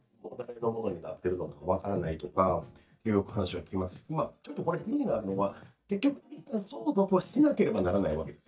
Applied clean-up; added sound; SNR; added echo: neural mask model DeepFilterNet 3.